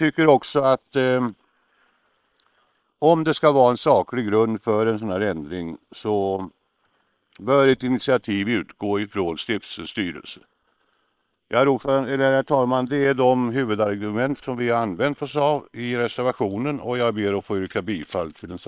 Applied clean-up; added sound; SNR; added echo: neural separator model SepFormer WHAM!.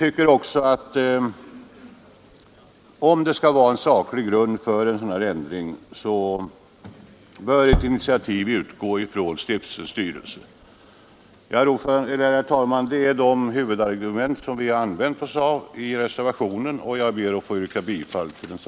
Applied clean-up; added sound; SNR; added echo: none; Tap / Bass drum; 3 dB; none.